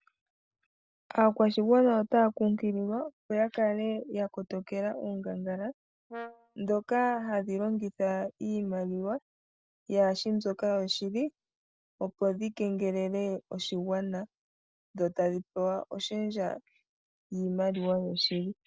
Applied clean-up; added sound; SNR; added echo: neural separator model SepFormer DNS4.